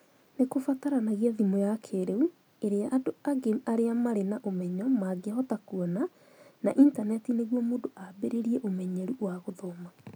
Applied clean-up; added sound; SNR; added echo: none; none; none; none.